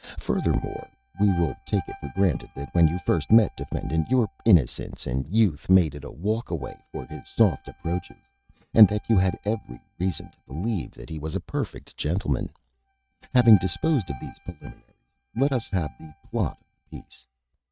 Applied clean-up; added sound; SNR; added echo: neural mask model RNNoise.